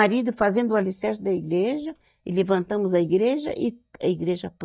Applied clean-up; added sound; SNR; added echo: neural mask model DeepFilterNet 3.